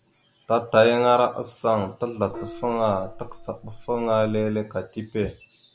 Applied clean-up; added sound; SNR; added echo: none; Gong; 15 dB; none.